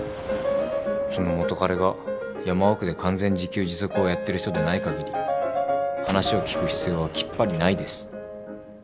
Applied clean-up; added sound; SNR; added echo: none; Gunshot, gunfire; 16 dB; none.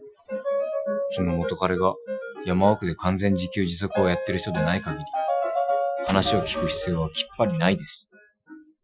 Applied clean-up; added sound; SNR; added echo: classical method Wiener filter.